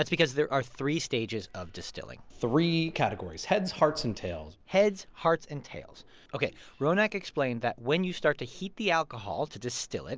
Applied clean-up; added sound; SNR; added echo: none; none; none; none.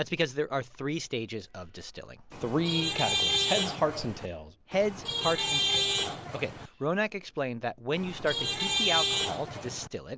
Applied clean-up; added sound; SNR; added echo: none; Traffic noise, roadway noise / Vehicle horn, car horn, honking; -2 dB; none.